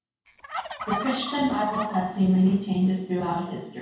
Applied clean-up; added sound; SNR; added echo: none; Fowl; 9 dB; reverberation time 0.6 s.